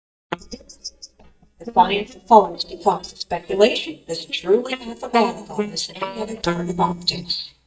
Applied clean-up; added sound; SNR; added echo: neural mask model DeepFilterNet 3.